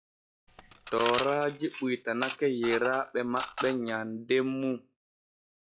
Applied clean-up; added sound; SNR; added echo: classical method log-MMSE.